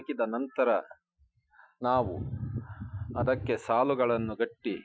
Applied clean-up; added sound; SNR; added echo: classical method Wiener filter.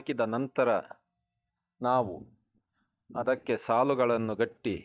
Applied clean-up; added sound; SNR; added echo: neural mask model DeepFilterNet 3.